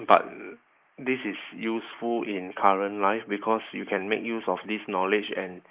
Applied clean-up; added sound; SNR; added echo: neural mask model Resemble Enhance denoiser.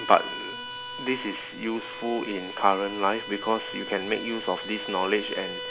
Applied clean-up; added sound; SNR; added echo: none; Bowed string instrument; 9 dB; none.